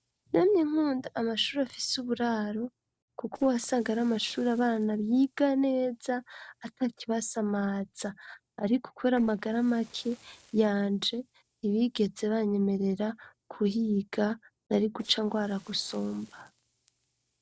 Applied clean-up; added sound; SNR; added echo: neural separator model SepFormer DNS4.